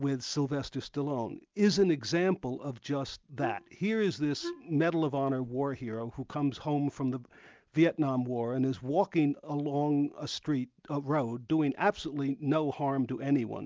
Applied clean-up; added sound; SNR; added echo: none; Wind instrument, woodwind instrument; 11 dB; none.